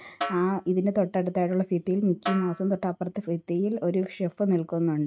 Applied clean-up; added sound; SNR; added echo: neural mask model RNNoise.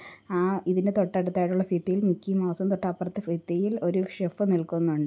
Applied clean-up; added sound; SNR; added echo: none; none; none; none.